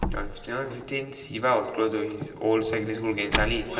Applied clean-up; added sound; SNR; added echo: none; Slam; 7 dB; reverberation time 2.2 s.